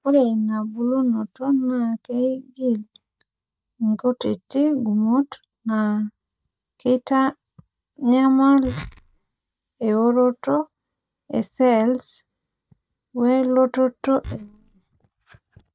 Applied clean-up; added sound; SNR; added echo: neural mask model DeepFilterNet 3.